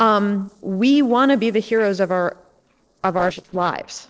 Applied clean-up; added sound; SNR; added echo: neural separator model SepFormer DNS4.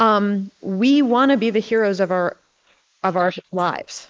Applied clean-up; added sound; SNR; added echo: neural mask model Resemble Enhance denoiser.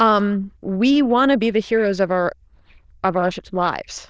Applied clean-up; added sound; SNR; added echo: neural diffusion model UNIVERSE++.